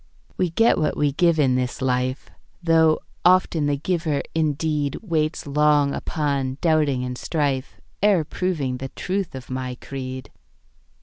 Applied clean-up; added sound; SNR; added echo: none; none; none; none.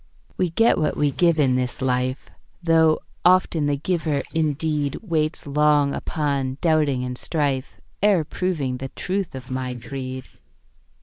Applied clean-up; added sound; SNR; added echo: neural mask model Resemble Enhance denoiser.